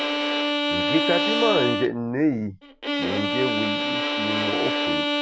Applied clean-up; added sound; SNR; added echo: none; Bowed string instrument; -2 dB; none.